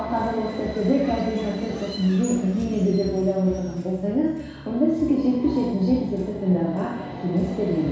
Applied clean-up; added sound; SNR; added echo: none; Subway, metro, underground; 14 dB; reverberation time 1.1 s.